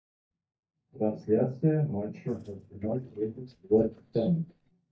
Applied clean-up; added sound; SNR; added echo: neural mask model DeepFilterNet 3.